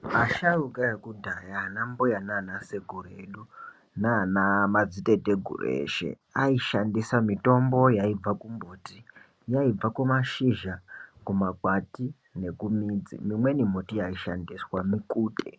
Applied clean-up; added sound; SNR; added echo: none; none; none; none.